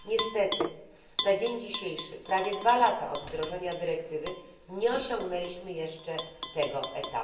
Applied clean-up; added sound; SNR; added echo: none; Tap / Glass; 7 dB; reverberation time 0.7 s.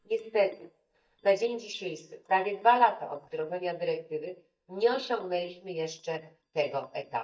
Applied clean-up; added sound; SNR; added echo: neural mask model DeepFilterNet 3.